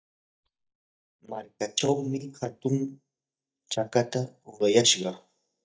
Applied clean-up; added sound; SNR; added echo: neural mask model DeepFilterNet 3.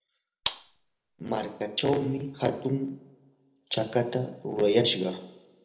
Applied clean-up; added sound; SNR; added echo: none; Gunshot, gunfire; 6 dB; reverberation time 0.7 s.